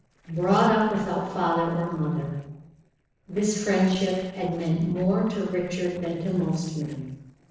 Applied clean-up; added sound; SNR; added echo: neural separator model SepFormer DNS4.